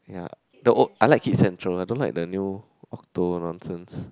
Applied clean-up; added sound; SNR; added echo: none; none; none; none.